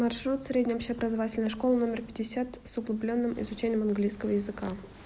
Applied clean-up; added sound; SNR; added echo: none; none; none; none.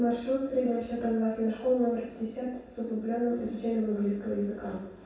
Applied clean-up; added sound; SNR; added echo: none; none; none; reverberation time 0.7 s.